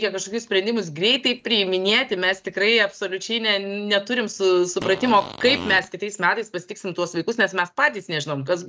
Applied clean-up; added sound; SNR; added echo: none; Fart; 11 dB; none.